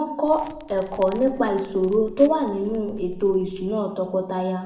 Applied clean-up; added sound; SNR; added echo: none; Crackle; 18 dB; reverberation time 0.7 s.